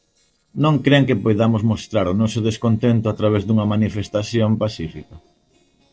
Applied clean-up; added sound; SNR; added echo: neural separator model SepFormer DNS4.